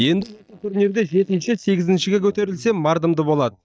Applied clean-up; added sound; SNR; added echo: neural mask model DeepFilterNet 3.